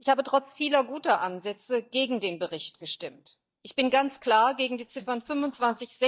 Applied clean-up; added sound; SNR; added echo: neural mask model DeepFilterNet 3.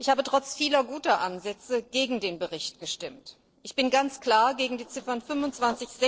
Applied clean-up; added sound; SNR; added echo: neural separator model SepFormer DNS4.